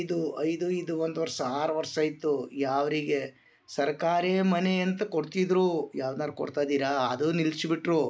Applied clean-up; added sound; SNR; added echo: none; none; none; none.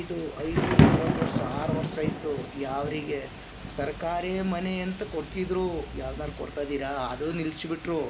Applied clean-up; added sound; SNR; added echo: none; Thunder / Rain; -2 dB; none.